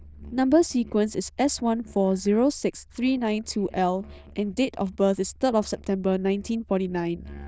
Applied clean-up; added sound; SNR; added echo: neural diffusion model UNIVERSE++.